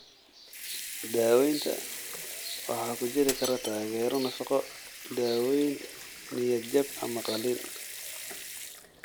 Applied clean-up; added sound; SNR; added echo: none; Sink (filling or washing) / Water tap, faucet / Liquid + Shatter; 10 dB; none.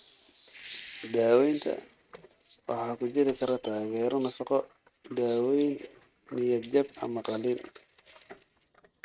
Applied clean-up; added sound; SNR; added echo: neural mask model RNNoise.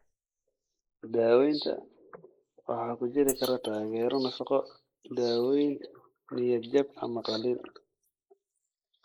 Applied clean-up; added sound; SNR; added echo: neural mask model Resemble Enhance denoiser.